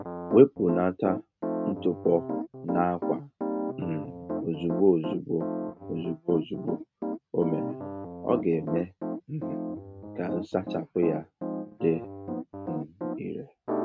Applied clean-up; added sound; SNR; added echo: neural mask model RNNoise.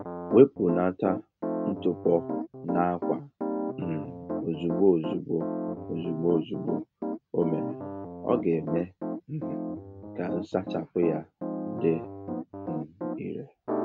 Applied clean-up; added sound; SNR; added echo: none; Piano; 5 dB; none.